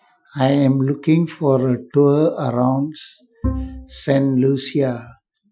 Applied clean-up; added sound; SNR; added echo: classical method Wiener filter.